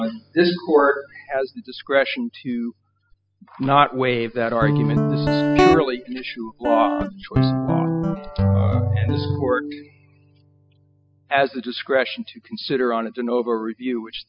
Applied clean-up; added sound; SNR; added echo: classical method spectral subtraction.